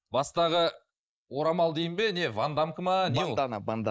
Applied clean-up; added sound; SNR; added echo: neural mask model Resemble Enhance denoiser.